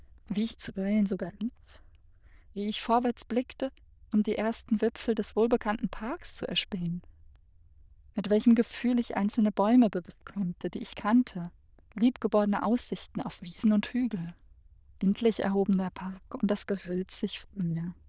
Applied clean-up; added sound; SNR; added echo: neural diffusion model UNIVERSE++.